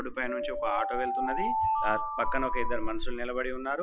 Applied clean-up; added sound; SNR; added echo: classical method Wiener filter.